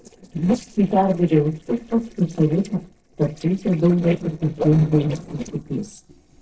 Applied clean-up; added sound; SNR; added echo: neural separator model SepFormer DNS4.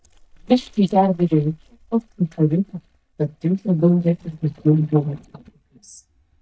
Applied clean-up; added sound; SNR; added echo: neural mask model DeepFilterNet 3.